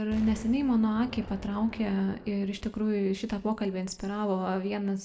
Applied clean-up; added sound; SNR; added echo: none; Explosion; 17 dB; reverberation time 0.6 s.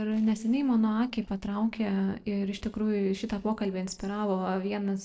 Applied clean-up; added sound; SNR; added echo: neural separator model SepFormer DNS4.